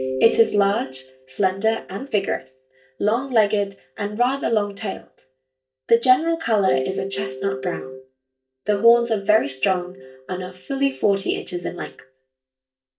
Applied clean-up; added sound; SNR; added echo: neural mask model DeepFilterNet 3.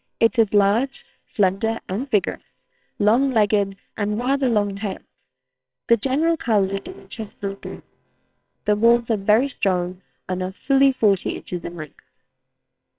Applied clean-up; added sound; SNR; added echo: neural separator model SepFormer WHAMR!.